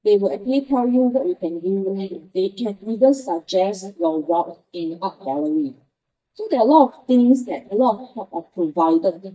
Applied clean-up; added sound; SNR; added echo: neural mask model DeepFilterNet 3.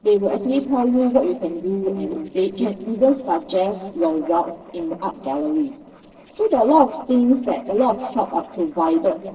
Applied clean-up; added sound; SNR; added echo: neural separator model SepFormer DNS4.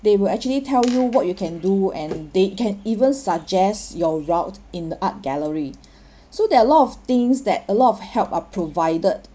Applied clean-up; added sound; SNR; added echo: none; none; none; none.